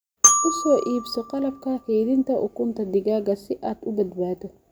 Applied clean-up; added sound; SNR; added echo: none; Glockenspiel; 1 dB; none.